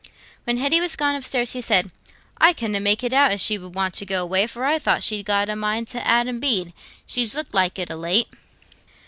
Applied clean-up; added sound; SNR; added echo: none; none; none; none.